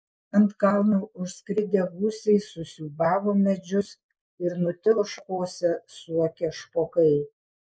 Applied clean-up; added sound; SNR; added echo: neural mask model Resemble Enhance denoiser.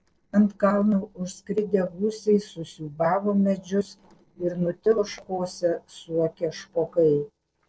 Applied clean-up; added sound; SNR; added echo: neural separator model SepFormer DNS4.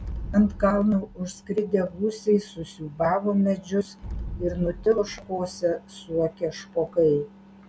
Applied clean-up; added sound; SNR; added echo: none; Explosion; 15 dB; none.